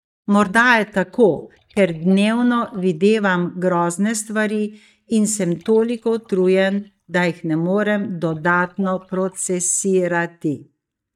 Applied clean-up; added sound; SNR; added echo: neural mask model DeepFilterNet 3.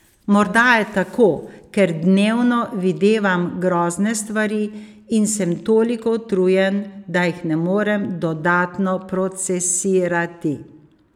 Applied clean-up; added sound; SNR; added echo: none; none; none; none.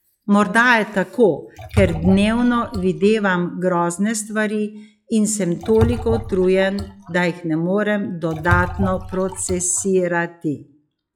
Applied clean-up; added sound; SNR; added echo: classical method log-MMSE.